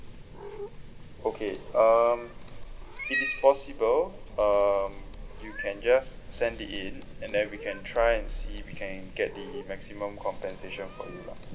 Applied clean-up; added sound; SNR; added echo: none; Cat; 9 dB; none.